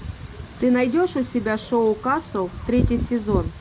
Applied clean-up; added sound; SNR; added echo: none; Wind / Rain; 7 dB; none.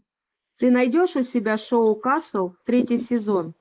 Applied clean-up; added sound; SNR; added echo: neural mask model Resemble Enhance denoiser.